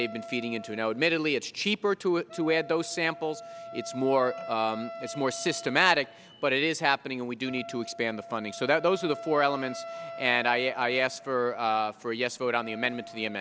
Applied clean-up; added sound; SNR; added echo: none; Wind instrument, woodwind instrument; 14 dB; none.